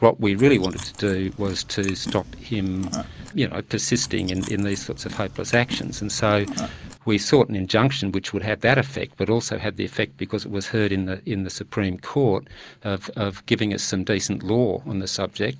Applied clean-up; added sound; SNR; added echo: none; Chewing, mastication; 12 dB; none.